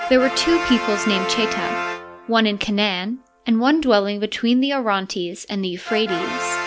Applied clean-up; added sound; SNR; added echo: none; Brass instrument; 8 dB; none.